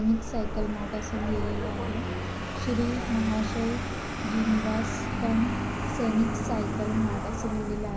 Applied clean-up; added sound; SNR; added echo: none; Vehicle; 1 dB; reverberation time 0.5 s.